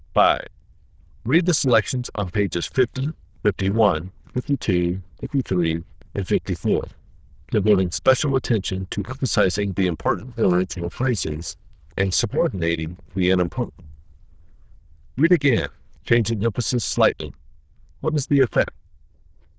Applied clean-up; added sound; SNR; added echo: neural diffusion model UNIVERSE++.